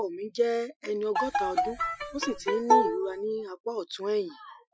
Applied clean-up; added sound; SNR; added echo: classical method Wiener filter.